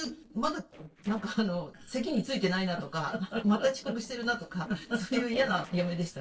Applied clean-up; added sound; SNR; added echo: neural separator model SepFormer DNS4.